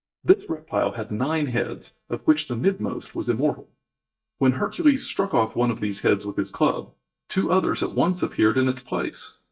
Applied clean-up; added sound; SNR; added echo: neural mask model DeepFilterNet 3.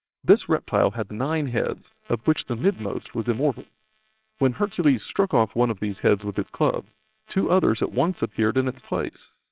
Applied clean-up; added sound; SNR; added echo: neural separator model SepFormer WHAMR!.